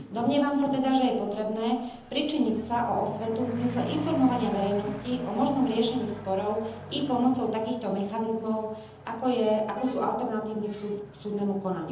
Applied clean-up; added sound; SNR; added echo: none; Accelerating, revving, vroom / Truck; 14 dB; reverberation time 0.9 s.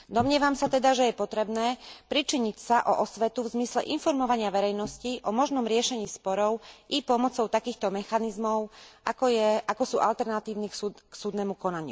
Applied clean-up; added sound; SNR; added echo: none; none; none; none.